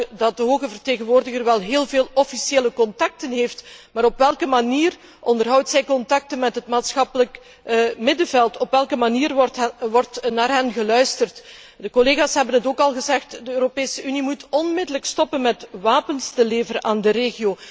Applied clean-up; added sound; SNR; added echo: none; none; none; none.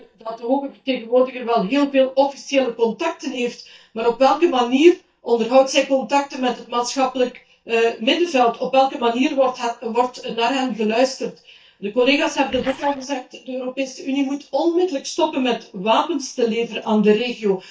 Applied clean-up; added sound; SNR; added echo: neural mask model DeepFilterNet 3.